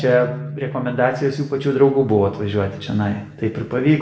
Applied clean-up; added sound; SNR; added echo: none; Bass guitar; 14 dB; reverberation time 0.7 s.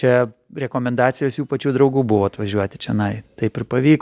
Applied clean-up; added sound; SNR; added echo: none; none; none; none.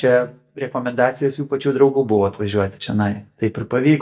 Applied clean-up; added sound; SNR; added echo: neural mask model DeepFilterNet 3.